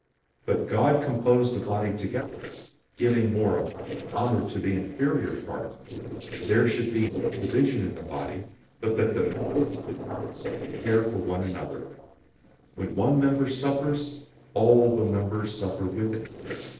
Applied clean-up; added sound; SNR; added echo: neural separator model SepFormer DNS4.